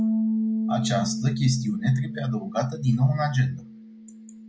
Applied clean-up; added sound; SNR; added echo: none; Bass guitar; 4 dB; none.